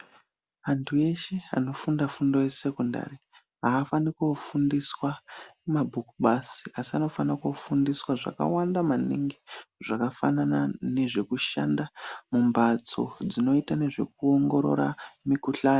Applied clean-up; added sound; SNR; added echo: none; none; none; none.